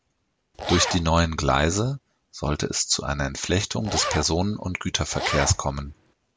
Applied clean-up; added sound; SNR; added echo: none; Zipper (clothing); 7 dB; none.